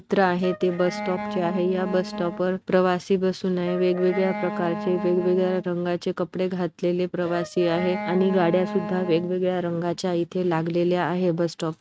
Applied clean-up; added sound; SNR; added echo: neural mask model RNNoise.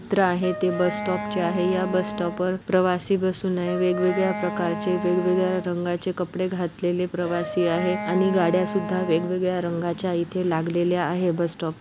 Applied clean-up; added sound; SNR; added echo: none; Wind instrument, woodwind instrument; 9 dB; none.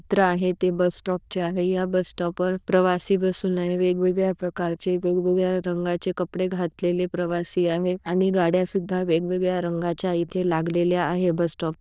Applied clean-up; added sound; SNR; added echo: neural diffusion model UNIVERSE++.